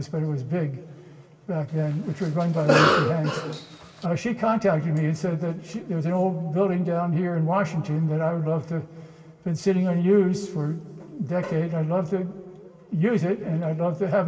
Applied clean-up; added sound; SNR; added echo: none; Cough; 0 dB; reverberation time 2.1 s.